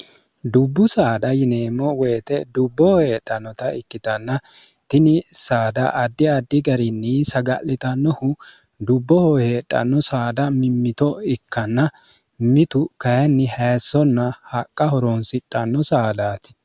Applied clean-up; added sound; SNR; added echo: none; none; none; none.